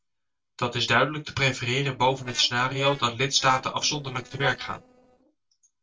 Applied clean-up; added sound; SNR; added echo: neural separator model SepFormer DNS4.